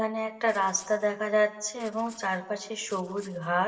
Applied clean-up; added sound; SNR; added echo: neural separator model SepFormer DNS4.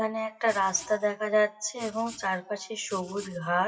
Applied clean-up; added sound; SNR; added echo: classical method WPE with log-MMSE.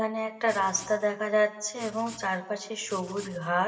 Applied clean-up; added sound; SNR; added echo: none; Writing; 19 dB; reverberation time 1.2 s.